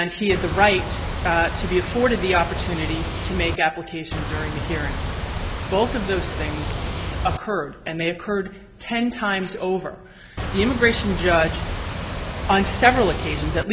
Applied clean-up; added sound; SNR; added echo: none; Boat, Water vehicle; 3 dB; none.